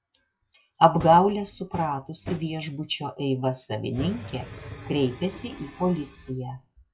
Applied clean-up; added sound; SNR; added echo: classical method log-MMSE.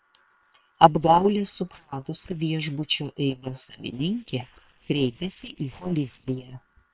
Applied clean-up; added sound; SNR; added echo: neural separator model SepFormer WHAM!.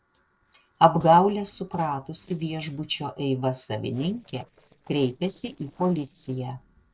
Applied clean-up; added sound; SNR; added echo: neural separator model SepFormer DNS4.